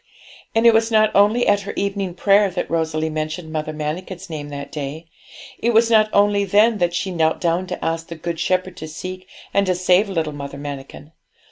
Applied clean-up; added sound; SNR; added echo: none; none; none; none.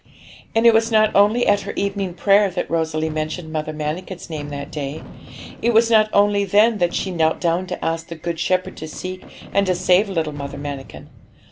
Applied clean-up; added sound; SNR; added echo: none; Fireworks; 19 dB; none.